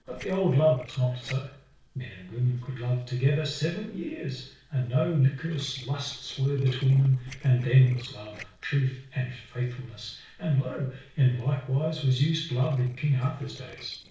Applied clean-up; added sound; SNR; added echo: neural separator model SepFormer DNS4.